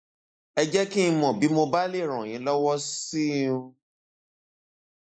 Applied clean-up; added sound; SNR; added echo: neural mask model Resemble Enhance denoiser.